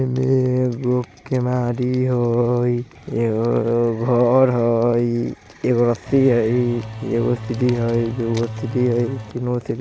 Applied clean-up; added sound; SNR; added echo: none; Engine / Domestic sounds, home sounds; 11 dB; none.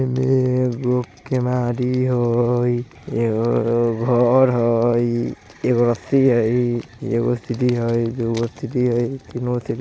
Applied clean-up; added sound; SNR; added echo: none; none; none; none.